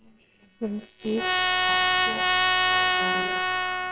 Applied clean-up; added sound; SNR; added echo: neural separator model SepFormer WHAMR!.